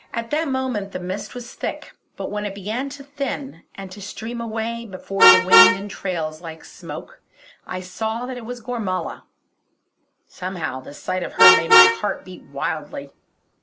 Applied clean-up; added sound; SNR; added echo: none; Vehicle horn, car horn, honking; -3 dB; none.